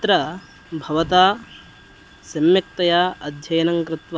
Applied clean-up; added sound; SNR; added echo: none; none; none; none.